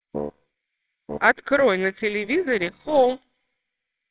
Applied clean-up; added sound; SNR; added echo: neural separator model SepFormer WHAMR!.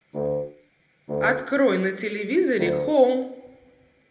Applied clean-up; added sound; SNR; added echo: none; Wind instrument, woodwind instrument; 5 dB; reverberation time 0.7 s.